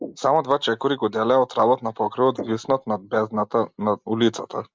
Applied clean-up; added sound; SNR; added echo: neural mask model Resemble Enhance denoiser.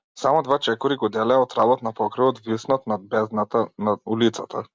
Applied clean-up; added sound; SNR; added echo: none; none; none; none.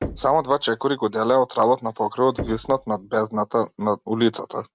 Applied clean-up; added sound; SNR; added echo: none; Knock; 16 dB; none.